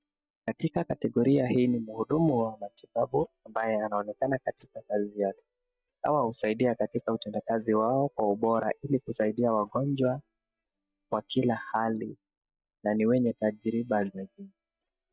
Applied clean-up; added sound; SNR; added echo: neural mask model DeepFilterNet 3.